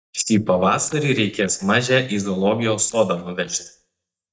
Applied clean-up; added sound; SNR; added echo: neural mask model DeepFilterNet 3.